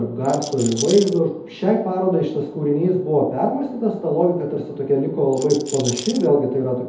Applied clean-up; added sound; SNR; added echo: none; Rattle; 12 dB; reverberation time 2.1 s.